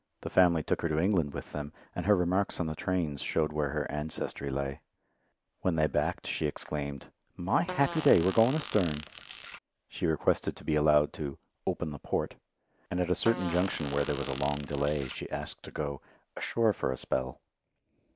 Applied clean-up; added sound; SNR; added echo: none; Fart; 11 dB; none.